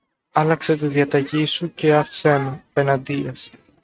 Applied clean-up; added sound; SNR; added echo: neural mask model RNNoise.